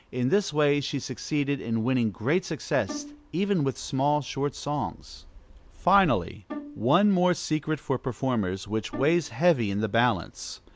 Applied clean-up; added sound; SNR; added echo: none; Bowed string instrument; 13 dB; none.